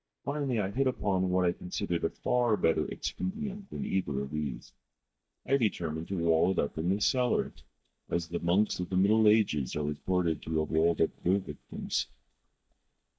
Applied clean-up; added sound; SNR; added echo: neural mask model DeepFilterNet 3.